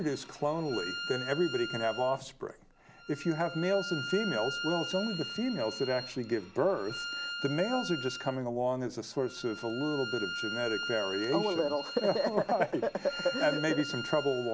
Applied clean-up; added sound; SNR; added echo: none; Bowed string instrument; 8 dB; none.